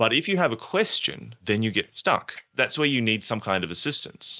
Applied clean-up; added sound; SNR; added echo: neural mask model DeepFilterNet 3.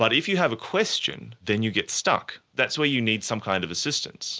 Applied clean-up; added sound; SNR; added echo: none; none; none; none.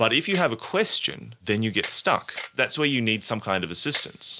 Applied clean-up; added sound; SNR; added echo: none; Camera; 14 dB; none.